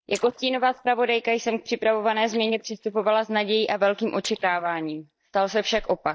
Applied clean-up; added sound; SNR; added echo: neural mask model DeepFilterNet 3.